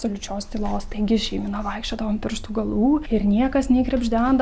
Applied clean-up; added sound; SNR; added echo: none; none; none; none.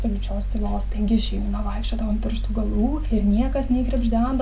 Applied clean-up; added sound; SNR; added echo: none; Mechanical fan; 2 dB; reverberation time 0.2 s.